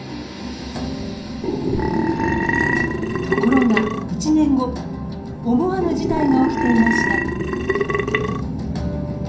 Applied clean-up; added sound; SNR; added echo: none; Burping, eructation; 0 dB; reverberation time 0.6 s.